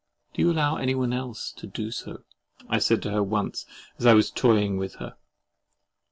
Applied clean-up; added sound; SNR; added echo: none; none; none; none.